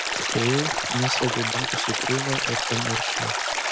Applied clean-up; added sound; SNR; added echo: none; Stream; -3 dB; none.